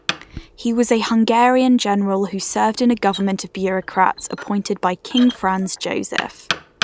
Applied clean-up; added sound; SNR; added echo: none; Knock; 14 dB; none.